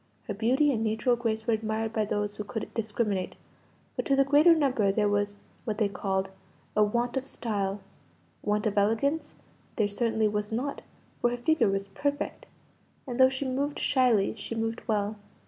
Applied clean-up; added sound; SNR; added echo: none; none; none; none.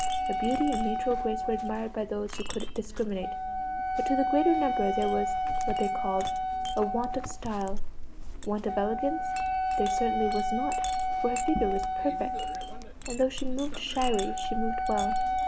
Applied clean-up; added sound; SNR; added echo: none; Chink, clink + Wind instrument, woodwind instrument; -2 dB; none.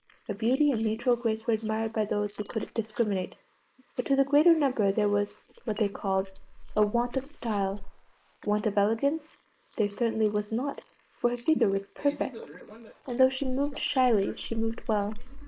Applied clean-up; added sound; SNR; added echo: neural mask model Resemble Enhance denoiser.